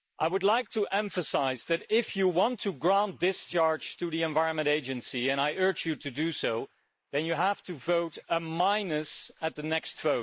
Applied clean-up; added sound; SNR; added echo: neural mask model Resemble Enhance denoiser.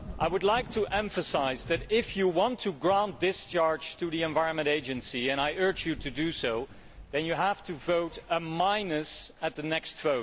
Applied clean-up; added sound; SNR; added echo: none; Thunder / Rain; 17 dB; none.